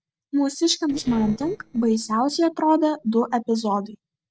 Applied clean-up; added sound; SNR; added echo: neural separator model SepFormer DNS4.